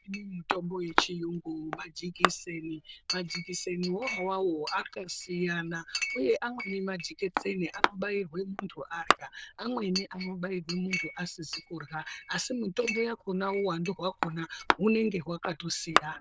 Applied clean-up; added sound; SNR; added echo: neural diffusion model UNIVERSE++.